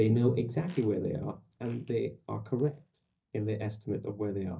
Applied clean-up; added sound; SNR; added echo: neural mask model DeepFilterNet 3.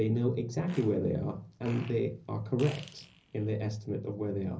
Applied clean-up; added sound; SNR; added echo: none; Fart; 20 dB; reverberation time 0.5 s.